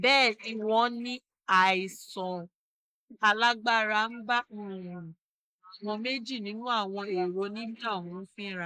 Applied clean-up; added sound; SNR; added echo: neural mask model Resemble Enhance denoiser.